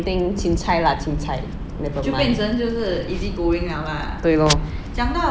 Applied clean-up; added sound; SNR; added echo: none; Tick-tock; 17 dB; none.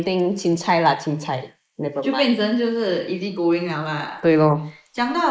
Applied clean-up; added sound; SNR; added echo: neural mask model Resemble Enhance denoiser.